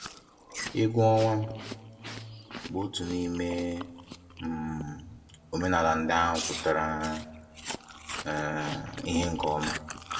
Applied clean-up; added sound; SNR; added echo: none; Chewing, mastication; 11 dB; reverberation time 1.7 s.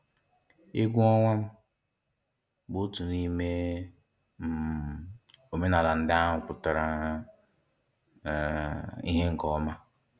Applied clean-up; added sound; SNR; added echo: none; none; none; none.